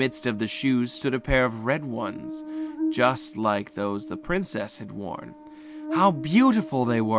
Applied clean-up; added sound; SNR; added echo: none; Buzz; 11 dB; none.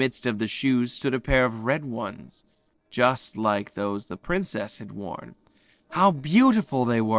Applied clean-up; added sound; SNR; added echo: neural separator model SepFormer DNS4.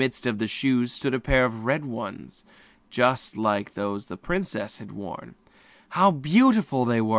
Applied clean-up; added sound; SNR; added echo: none; none; none; none.